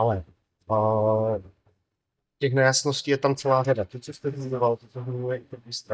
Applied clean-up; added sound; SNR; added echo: neural mask model DeepFilterNet 3.